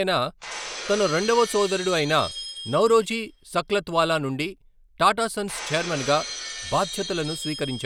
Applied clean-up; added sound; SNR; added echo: none; Shatter; 12 dB; none.